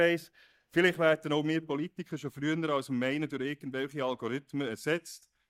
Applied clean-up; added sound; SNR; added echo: neural mask model DeepFilterNet 3.